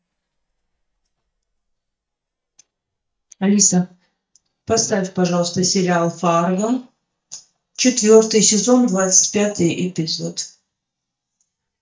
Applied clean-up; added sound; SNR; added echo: neural mask model DeepFilterNet 3.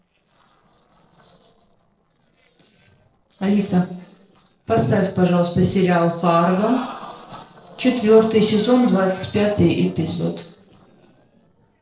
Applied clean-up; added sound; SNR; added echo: neural separator model SepFormer DNS4.